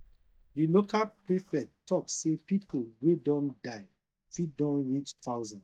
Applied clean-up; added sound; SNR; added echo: neural mask model DeepFilterNet 3.